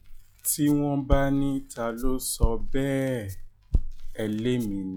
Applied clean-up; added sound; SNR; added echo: classical method log-MMSE.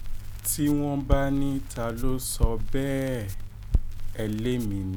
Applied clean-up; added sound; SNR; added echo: none; Crackle; -1 dB; none.